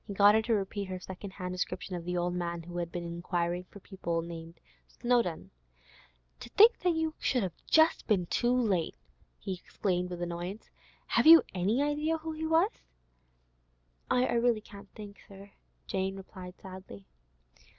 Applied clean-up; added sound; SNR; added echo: none; none; none; none.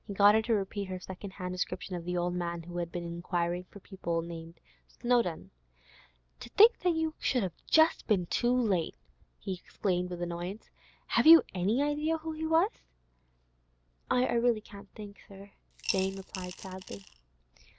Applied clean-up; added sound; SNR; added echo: none; Coin (dropping) / Glass; 11 dB; none.